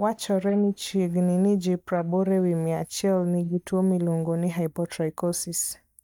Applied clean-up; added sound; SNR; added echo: neural mask model DeepFilterNet 3.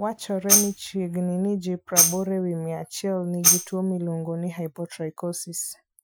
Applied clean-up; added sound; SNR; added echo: classical method Wiener filter.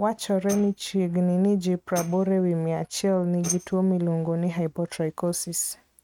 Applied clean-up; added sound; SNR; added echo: neural mask model RNNoise.